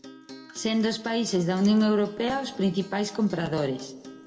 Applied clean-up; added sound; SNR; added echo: none; Acoustic guitar; 20 dB; reverberation time 1.1 s.